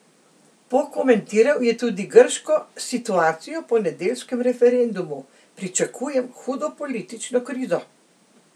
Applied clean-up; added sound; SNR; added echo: none; none; none; none.